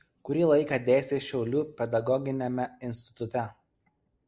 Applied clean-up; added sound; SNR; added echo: none; none; none; none.